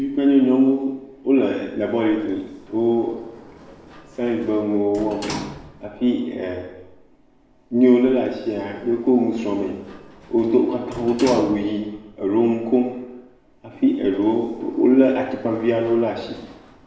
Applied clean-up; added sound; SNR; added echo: none; Sliding door; 19 dB; reverberation time 0.9 s.